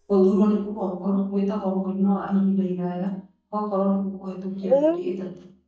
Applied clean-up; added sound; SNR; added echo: neural mask model DeepFilterNet 3.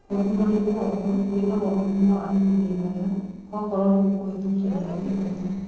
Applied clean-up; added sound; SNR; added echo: neural separator model SepFormer DNS4.